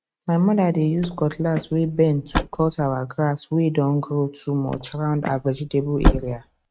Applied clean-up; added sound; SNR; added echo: neural mask model RNNoise.